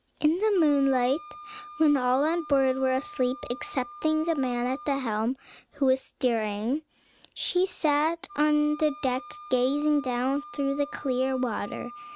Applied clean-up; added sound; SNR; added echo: none; Wind instrument, woodwind instrument; 18 dB; none.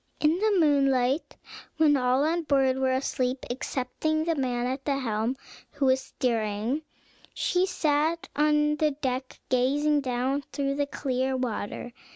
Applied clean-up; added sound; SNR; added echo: none; none; none; none.